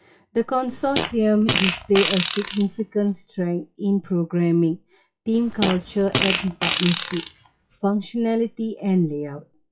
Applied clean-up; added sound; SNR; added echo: classical method WPE with log-MMSE.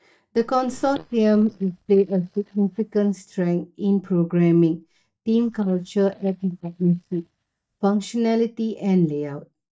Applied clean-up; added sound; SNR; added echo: neural mask model DeepFilterNet 3.